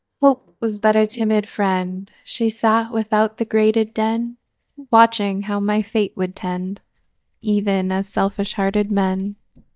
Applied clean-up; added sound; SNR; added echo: neural mask model DeepFilterNet 3.